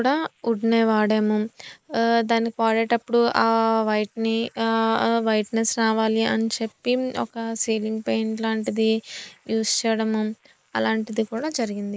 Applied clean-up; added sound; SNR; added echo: neural mask model Resemble Enhance denoiser.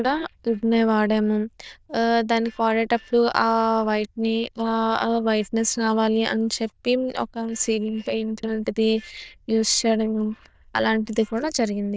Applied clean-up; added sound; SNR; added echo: neural diffusion model UNIVERSE++.